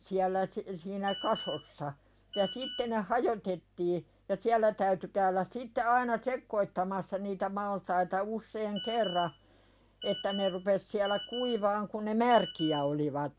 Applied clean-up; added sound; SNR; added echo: none; Telephone; 10 dB; none.